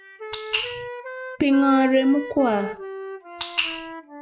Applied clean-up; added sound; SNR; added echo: classical method log-MMSE.